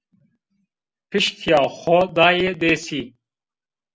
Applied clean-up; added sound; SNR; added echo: none; none; none; none.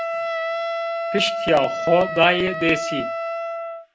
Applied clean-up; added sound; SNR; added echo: none; Wind instrument, woodwind instrument; 3 dB; none.